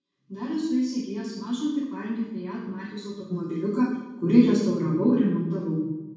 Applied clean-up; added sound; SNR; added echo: none; none; none; reverberation time 1.1 s.